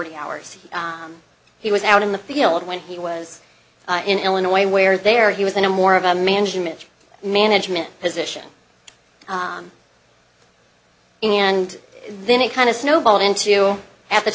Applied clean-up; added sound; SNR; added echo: none; none; none; none.